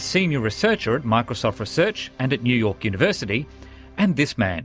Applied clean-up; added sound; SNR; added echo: none; none; none; none.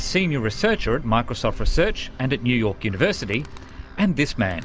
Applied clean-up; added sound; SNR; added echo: none; Animal; 7 dB; none.